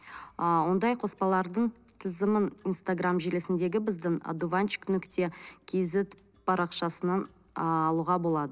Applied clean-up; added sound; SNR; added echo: none; none; none; none.